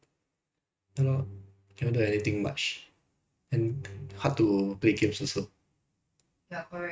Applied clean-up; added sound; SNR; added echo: neural mask model RNNoise.